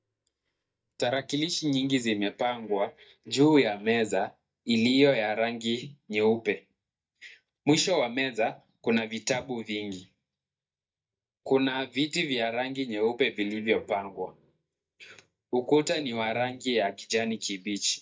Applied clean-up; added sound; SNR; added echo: neural mask model DeepFilterNet 3.